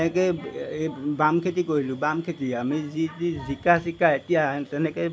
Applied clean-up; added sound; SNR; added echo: none; none; none; none.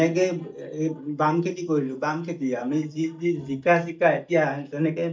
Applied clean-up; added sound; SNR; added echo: neural mask model DeepFilterNet 3.